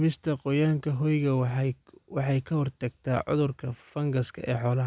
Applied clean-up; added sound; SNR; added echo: none; none; none; none.